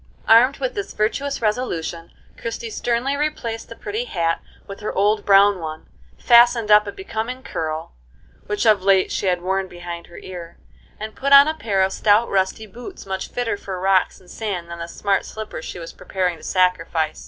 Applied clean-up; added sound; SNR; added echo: none; none; none; none.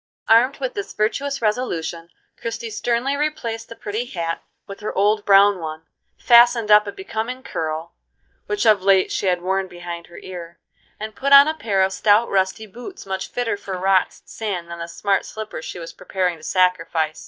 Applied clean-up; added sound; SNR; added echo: neural mask model DeepFilterNet 3.